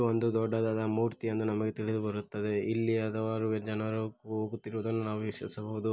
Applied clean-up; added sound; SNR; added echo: none; none; none; none.